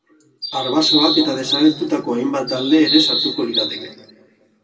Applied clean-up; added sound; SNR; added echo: none; Bird vocalization, bird call, bird song; 3 dB; reverberation time 1.3 s.